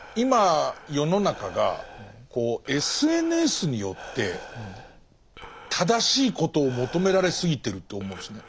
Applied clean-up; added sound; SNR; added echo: none; Breathing; 18 dB; none.